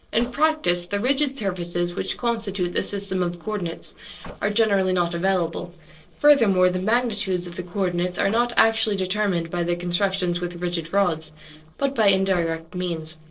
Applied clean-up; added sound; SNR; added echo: neural separator model SepFormer DNS4.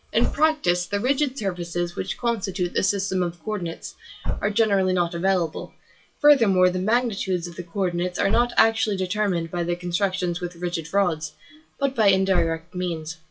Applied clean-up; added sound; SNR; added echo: classical method WPE with log-MMSE.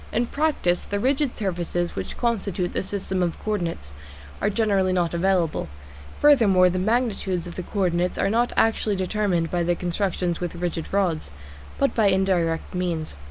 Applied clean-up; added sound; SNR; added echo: none; none; none; none.